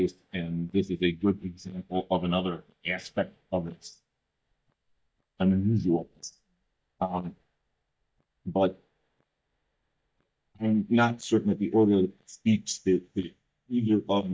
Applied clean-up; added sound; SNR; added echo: neural mask model DeepFilterNet 3.